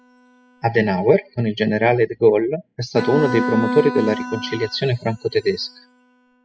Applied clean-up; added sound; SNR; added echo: classical method spectral subtraction.